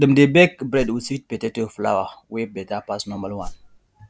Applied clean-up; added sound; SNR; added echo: none; Whoosh, swoosh, swish; 12 dB; none.